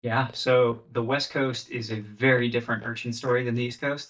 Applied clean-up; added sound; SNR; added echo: neural mask model DeepFilterNet 3.